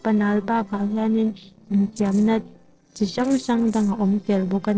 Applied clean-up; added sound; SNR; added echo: neural separator model SepFormer DNS4.